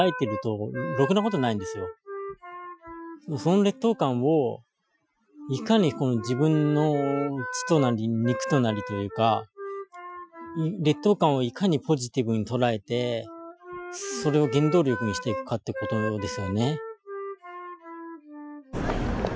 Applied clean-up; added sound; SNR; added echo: classical method Wiener filter.